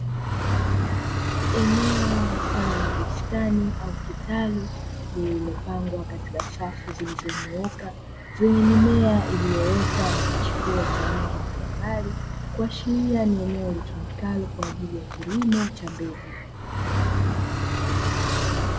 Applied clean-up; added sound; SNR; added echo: none; Car; 0 dB; reverberation time 0.8 s.